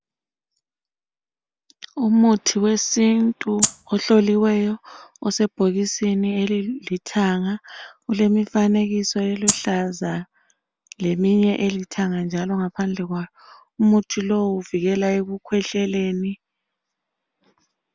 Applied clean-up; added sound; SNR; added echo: none; Rattle (instrument); 1 dB; none.